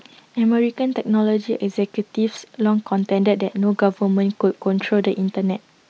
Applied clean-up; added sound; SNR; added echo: none; none; none; none.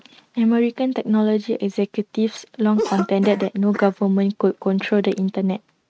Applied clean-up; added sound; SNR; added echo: neural mask model RNNoise.